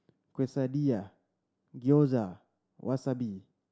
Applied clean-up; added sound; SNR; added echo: none; none; none; none.